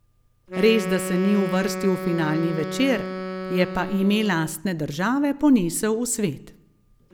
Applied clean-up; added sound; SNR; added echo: none; Wind instrument, woodwind instrument; 9 dB; none.